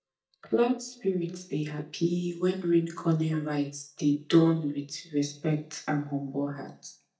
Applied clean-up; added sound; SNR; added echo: neural mask model DeepFilterNet 3.